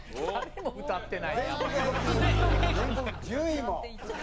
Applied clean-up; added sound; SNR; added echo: none; Motorcycle / Engine; 1 dB; none.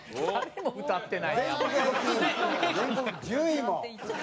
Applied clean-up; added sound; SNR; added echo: none; none; none; none.